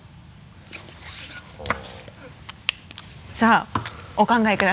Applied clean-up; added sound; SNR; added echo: none; none; none; none.